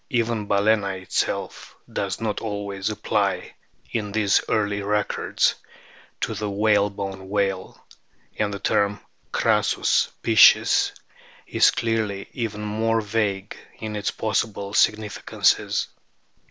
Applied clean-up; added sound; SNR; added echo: none; none; none; none.